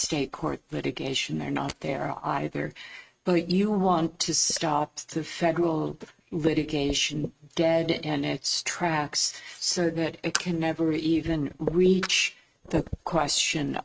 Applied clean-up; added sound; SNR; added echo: neural mask model RNNoise.